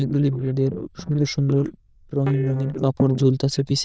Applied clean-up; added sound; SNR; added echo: neural diffusion model UNIVERSE++.